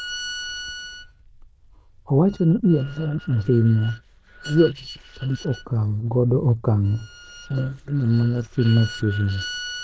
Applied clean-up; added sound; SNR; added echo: neural diffusion model UNIVERSE++.